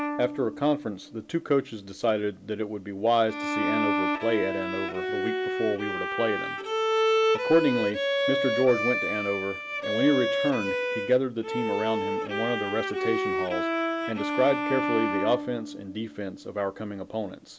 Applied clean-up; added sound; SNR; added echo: none; Bowed string instrument; 1 dB; none.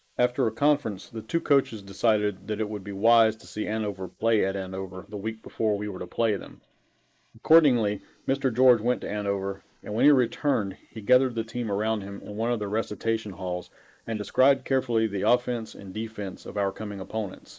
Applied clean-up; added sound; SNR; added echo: neural mask model Resemble Enhance denoiser.